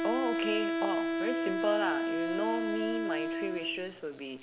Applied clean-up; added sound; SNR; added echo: none; Wind instrument, woodwind instrument; -2 dB; none.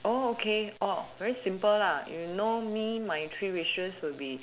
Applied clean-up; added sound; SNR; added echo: none; none; none; none.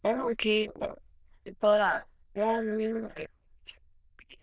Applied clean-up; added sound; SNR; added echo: neural diffusion model UNIVERSE++.